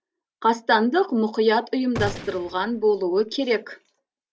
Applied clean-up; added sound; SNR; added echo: none; Gunshot, gunfire; 12 dB; none.